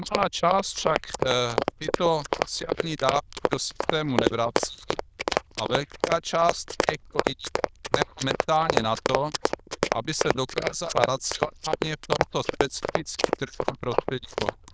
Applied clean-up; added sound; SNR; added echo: neural diffusion model UNIVERSE++.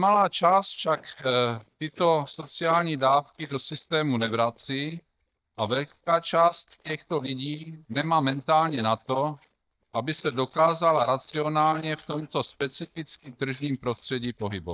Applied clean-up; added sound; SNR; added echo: neural mask model DeepFilterNet 3.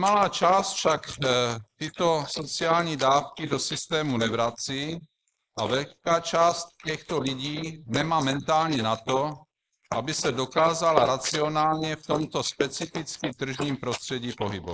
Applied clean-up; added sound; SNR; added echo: neural mask model Resemble Enhance denoiser.